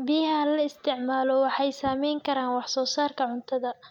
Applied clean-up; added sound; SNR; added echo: none; none; none; none.